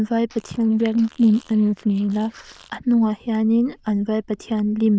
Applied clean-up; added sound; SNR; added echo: neural diffusion model UNIVERSE++.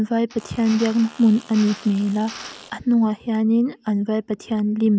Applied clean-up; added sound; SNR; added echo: none; Drill + Fart; 19 dB; none.